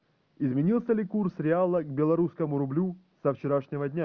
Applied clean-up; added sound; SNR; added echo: none; none; none; none.